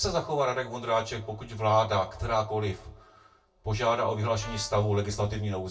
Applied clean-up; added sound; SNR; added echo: none; Brass instrument; 19 dB; reverberation time 0.2 s.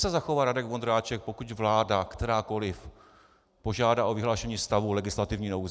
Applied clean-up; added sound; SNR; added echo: none; none; none; none.